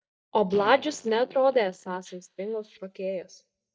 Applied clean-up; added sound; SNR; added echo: neural mask model DeepFilterNet 3.